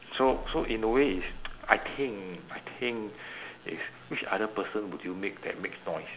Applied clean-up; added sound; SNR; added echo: none; Bus / Engine; 10 dB; none.